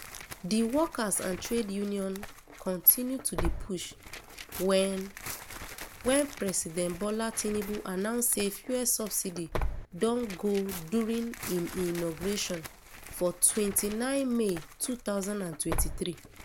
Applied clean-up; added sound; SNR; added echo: none; Tearing; 9 dB; none.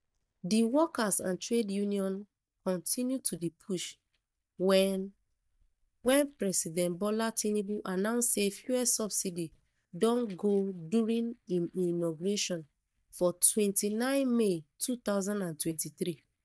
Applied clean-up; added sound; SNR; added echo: neural mask model DeepFilterNet 3.